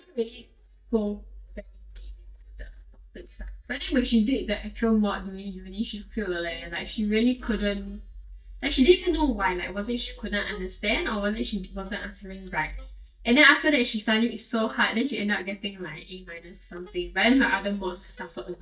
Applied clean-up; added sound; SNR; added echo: neural mask model DeepFilterNet 3.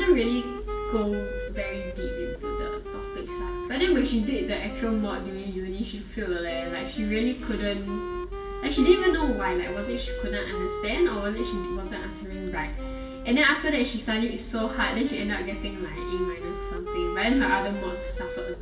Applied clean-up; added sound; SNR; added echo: none; Wind instrument, woodwind instrument; 8 dB; reverberation time 1.5 s.